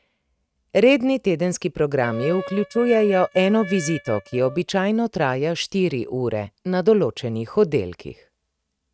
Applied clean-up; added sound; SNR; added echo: neural mask model RNNoise.